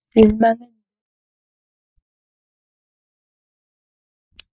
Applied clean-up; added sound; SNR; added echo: neural mask model DeepFilterNet 3.